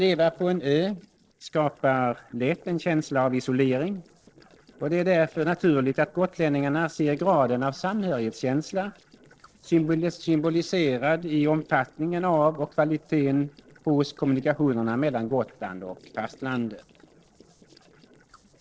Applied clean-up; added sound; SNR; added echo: neural separator model SepFormer DNS4.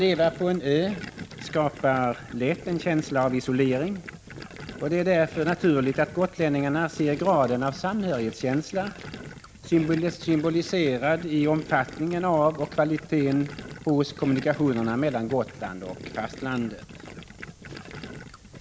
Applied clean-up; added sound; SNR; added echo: none; Gurgling; 16 dB; none.